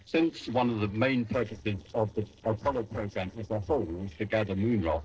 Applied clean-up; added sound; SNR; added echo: neural separator model SepFormer DNS4.